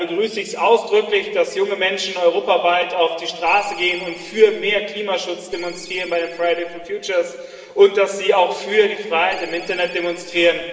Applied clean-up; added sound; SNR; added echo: neural separator model SepFormer DNS4.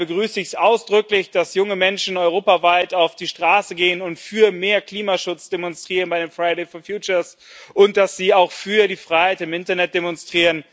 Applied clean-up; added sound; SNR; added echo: none; none; none; none.